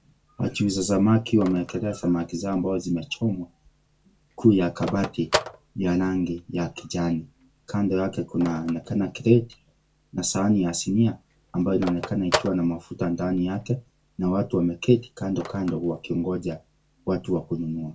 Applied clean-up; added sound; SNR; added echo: none; Telephone; 13 dB; reverberation time 0.2 s.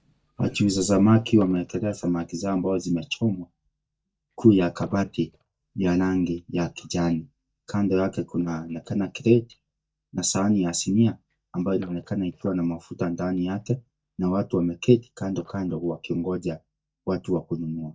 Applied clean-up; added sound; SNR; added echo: neural mask model DeepFilterNet 3.